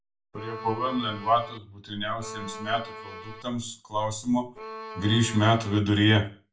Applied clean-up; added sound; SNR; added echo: none; Bowed string instrument; 13 dB; reverberation time 0.2 s.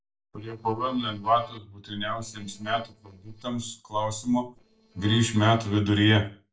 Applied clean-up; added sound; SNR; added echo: neural separator model SepFormer DNS4.